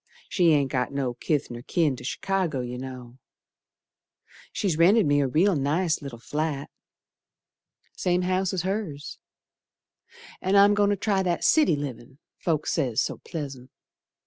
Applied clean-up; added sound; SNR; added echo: none; none; none; none.